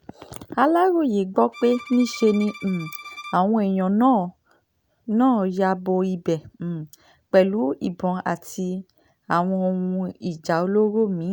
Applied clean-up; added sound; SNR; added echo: none; Bowed string instrument; 18 dB; none.